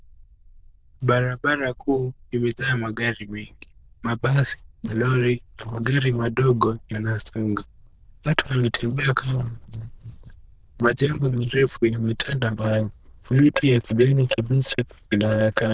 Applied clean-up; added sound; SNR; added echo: neural diffusion model UNIVERSE++.